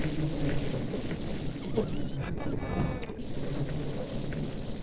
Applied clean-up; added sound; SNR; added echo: neural separator model SepFormer DNS4.